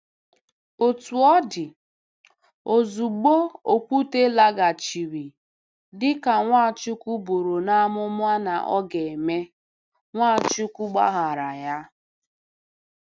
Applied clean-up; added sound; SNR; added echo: none; none; none; none.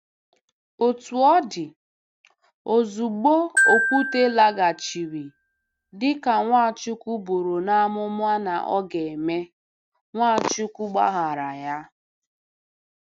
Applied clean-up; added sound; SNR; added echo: none; Glockenspiel; 2 dB; none.